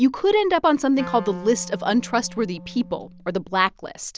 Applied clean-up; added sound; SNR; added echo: none; Wind instrument, woodwind instrument; 17 dB; none.